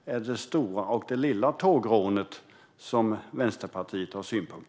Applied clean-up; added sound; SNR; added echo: none; none; none; none.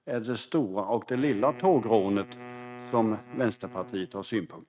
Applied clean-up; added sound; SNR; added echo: neural mask model RNNoise.